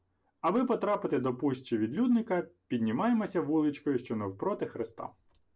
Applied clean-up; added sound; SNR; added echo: none; none; none; none.